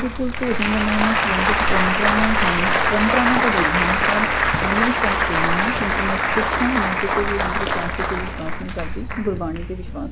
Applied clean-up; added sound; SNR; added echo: none; Applause; -5 dB; none.